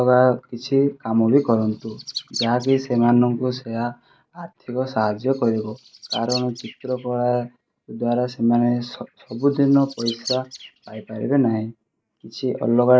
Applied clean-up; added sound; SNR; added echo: neural mask model Resemble Enhance denoiser.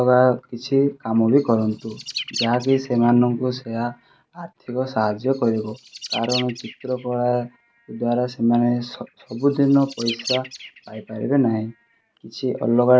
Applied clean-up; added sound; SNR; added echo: none; Bird; 16 dB; none.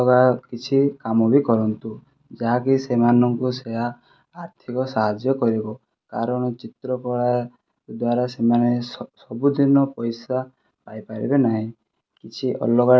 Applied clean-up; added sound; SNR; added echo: none; none; none; none.